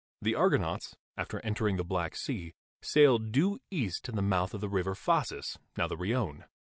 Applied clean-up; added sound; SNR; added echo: none; none; none; none.